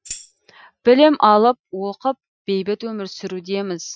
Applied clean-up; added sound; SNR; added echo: classical method Wiener filter.